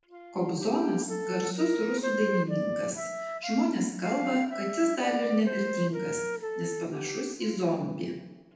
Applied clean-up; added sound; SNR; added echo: none; Wind instrument, woodwind instrument; 5 dB; reverberation time 0.9 s.